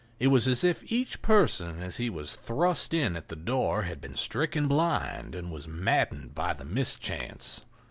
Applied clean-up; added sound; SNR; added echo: none; none; none; none.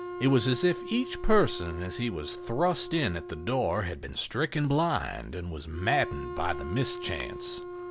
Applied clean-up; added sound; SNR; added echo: none; Wind instrument, woodwind instrument; 11 dB; none.